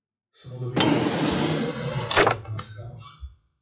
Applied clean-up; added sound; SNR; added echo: classical method WPE with log-MMSE.